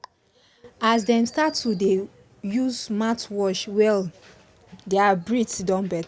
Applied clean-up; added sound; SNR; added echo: none; none; none; none.